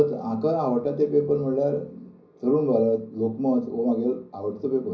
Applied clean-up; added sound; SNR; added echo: none; none; none; reverberation time 0.5 s.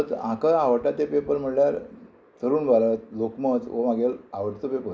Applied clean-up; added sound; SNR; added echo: none; none; none; none.